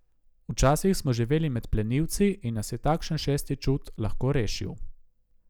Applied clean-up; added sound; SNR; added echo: none; none; none; none.